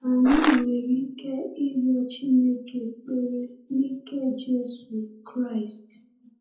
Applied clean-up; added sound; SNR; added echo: none; Crushing; 0 dB; reverberation time 0.6 s.